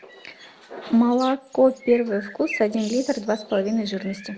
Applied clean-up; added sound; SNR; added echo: none; Bird; 17 dB; none.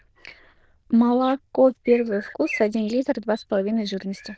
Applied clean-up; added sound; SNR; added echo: neural diffusion model UNIVERSE++.